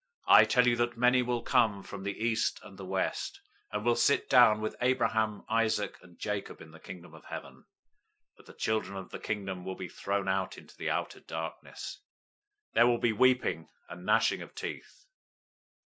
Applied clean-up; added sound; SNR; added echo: neural mask model Resemble Enhance denoiser.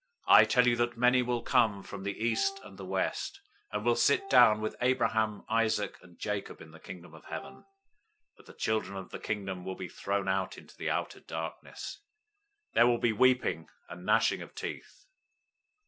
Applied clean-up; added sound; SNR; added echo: none; Wind instrument, woodwind instrument; 16 dB; none.